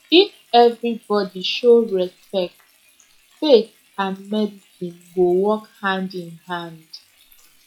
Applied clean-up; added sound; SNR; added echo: classical method log-MMSE.